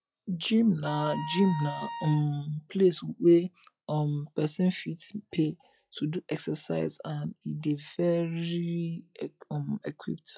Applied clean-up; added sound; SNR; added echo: classical method log-MMSE.